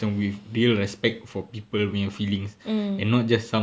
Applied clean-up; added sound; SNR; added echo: none; none; none; none.